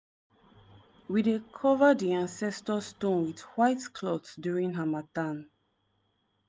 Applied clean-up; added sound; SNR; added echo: none; none; none; none.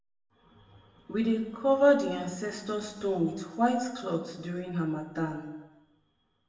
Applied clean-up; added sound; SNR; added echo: none; none; none; reverberation time 1.0 s.